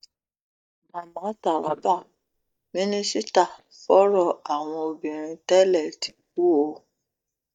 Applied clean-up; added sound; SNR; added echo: neural mask model DeepFilterNet 3.